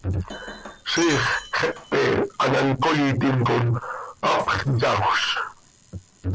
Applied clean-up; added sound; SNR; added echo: none; Shatter; 20 dB; none.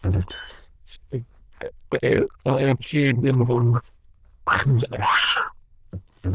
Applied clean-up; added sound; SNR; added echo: neural diffusion model UNIVERSE++.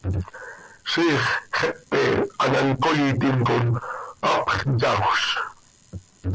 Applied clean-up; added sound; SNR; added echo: none; none; none; none.